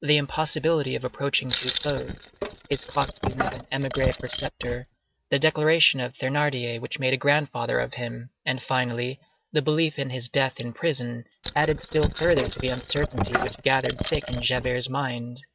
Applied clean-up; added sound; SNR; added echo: neural mask model RNNoise.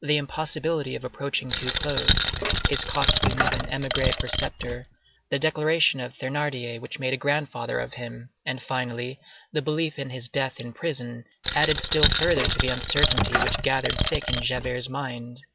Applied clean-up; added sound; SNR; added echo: none; Coin (dropping); -3 dB; none.